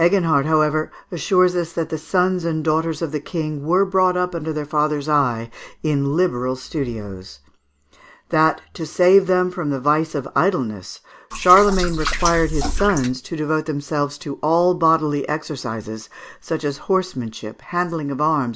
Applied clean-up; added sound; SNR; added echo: none; Liquid; 3 dB; none.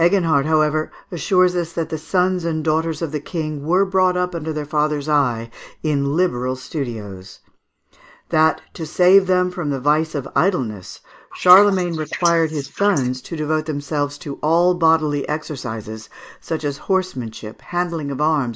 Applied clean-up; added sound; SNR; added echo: neural mask model Resemble Enhance denoiser.